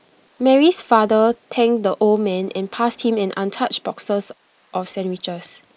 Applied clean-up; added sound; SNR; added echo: neural mask model Resemble Enhance denoiser.